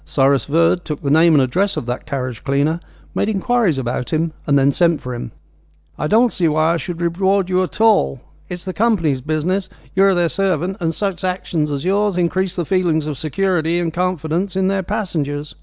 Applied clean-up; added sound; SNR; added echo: none; none; none; none.